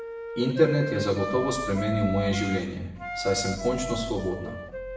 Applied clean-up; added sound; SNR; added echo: none; Wind instrument, woodwind instrument; 7 dB; reverberation time 0.9 s.